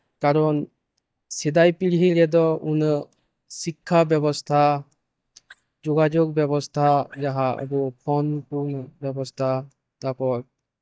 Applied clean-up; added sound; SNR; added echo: neural mask model DeepFilterNet 3.